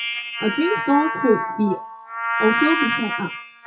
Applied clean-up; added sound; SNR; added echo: classical method WPE with log-MMSE.